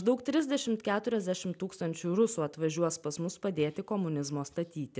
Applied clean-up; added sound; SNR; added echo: none; none; none; none.